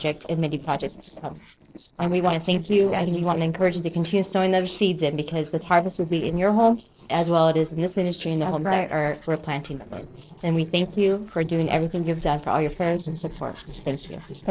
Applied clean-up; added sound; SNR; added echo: neural separator model SepFormer DNS4.